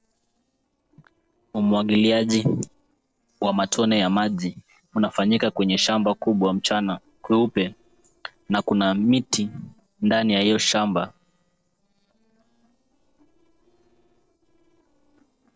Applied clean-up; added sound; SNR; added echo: neural separator model SepFormer DNS4.